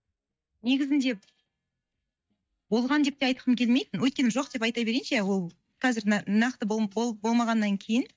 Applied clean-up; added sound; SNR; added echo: neural mask model DeepFilterNet 3.